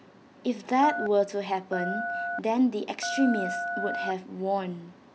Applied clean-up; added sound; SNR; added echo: none; Telephone; 5 dB; none.